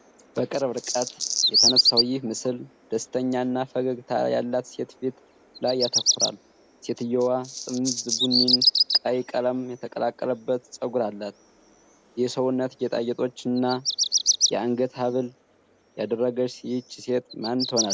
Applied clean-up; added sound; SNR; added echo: none; Bird vocalization, bird call, bird song; 1 dB; none.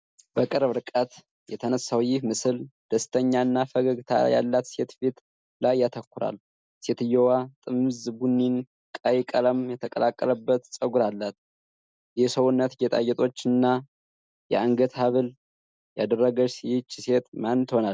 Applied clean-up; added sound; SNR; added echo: none; none; none; none.